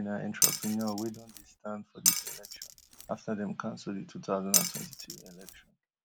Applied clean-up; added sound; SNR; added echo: none; Glass; -5 dB; none.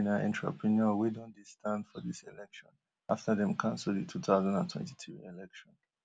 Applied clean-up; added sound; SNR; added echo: none; none; none; none.